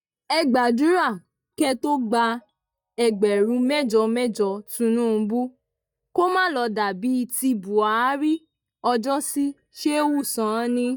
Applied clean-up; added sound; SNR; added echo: neural mask model DeepFilterNet 3.